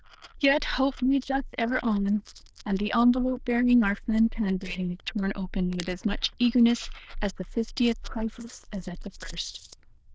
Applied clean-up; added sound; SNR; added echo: neural diffusion model UNIVERSE++.